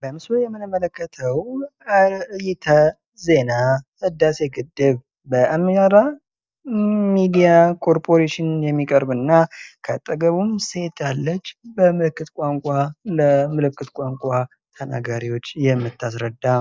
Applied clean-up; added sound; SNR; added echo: neural mask model DeepFilterNet 3.